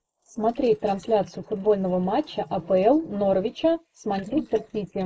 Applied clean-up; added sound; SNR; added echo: neural mask model Resemble Enhance denoiser.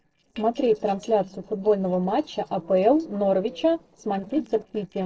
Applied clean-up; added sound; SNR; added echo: neural separator model SepFormer DNS4.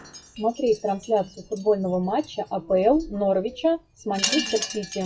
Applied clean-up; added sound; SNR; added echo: classical method log-MMSE.